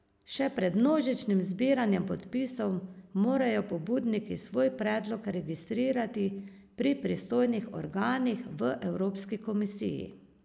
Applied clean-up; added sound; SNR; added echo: none; none; none; none.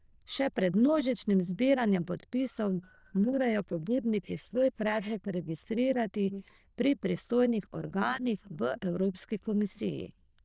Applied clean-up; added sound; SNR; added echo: neural diffusion model UNIVERSE++.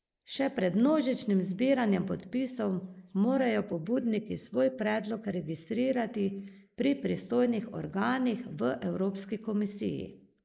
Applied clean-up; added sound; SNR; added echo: neural mask model Resemble Enhance denoiser.